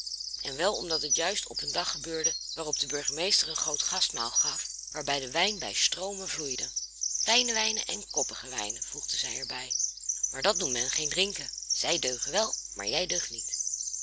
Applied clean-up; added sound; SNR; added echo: none; Bird vocalization, bird call, bird song; 1 dB; none.